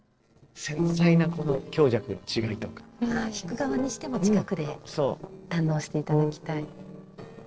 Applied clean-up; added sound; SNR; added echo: neural separator model SepFormer DNS4.